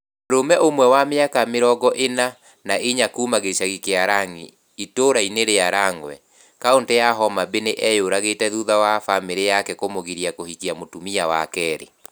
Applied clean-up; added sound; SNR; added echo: none; none; none; none.